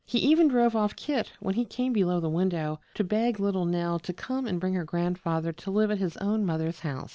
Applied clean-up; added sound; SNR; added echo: none; none; none; none.